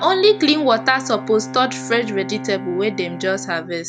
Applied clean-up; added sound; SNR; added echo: none; Bowed string instrument; 13 dB; none.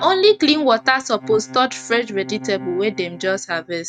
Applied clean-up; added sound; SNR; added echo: neural mask model RNNoise.